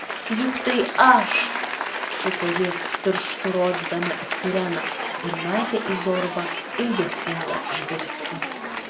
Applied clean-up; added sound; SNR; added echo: none; Applause / Cheering; 4 dB; none.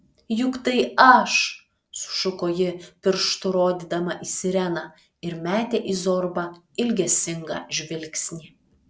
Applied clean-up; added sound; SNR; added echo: none; none; none; none.